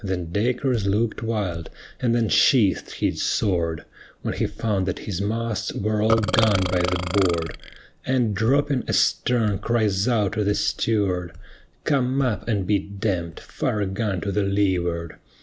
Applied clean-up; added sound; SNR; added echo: none; Burping, eructation; 4 dB; none.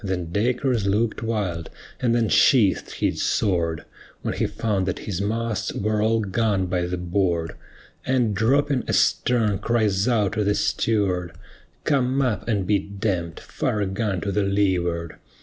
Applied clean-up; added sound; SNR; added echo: none; none; none; none.